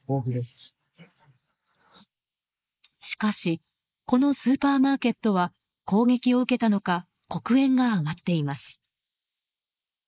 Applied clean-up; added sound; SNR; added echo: neural mask model Resemble Enhance denoiser.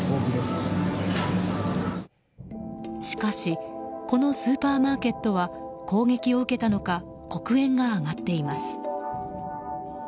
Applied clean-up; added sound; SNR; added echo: none; none; none; none.